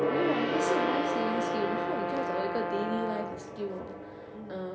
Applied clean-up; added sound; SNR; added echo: none; Gong + Brass instrument; -3 dB; none.